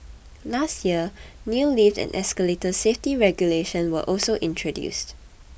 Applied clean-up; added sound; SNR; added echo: none; none; none; none.